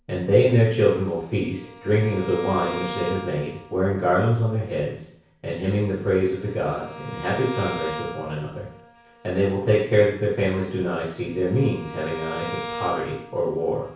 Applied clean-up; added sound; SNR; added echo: none; Bowed string instrument; 14 dB; reverberation time 0.6 s.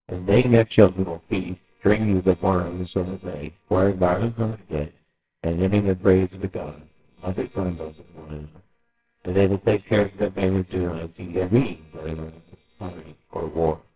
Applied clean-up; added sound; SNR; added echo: neural separator model SepFormer WHAMR!.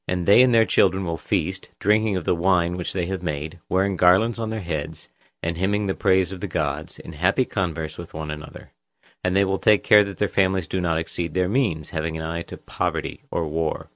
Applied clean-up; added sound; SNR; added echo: none; none; none; none.